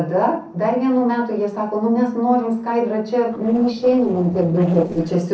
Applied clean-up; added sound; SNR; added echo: neural separator model SepFormer DNS4.